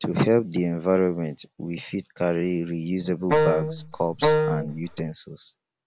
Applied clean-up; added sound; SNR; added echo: none; Wind instrument, woodwind instrument; -2 dB; none.